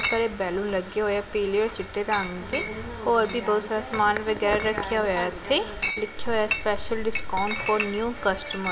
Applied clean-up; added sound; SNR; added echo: none; Chatter / Chink, clink; 10 dB; reverberation time 1.0 s.